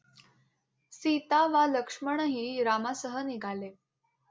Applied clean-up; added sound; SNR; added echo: none; none; none; none.